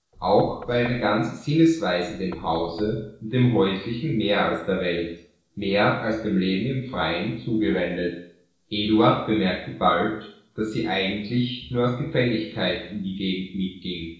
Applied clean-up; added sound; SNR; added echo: neural separator model SepFormer DNS4.